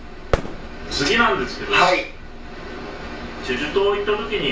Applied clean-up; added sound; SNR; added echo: none; Fireworks; 8 dB; reverberation time 0.4 s.